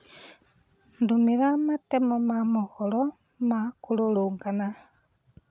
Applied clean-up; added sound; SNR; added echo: none; none; none; none.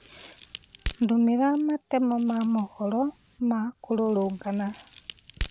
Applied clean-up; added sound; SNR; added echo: none; Crack; 14 dB; none.